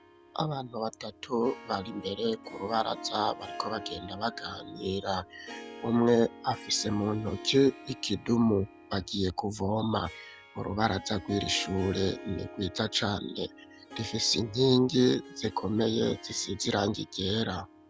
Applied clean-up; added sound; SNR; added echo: none; Harp; 16 dB; none.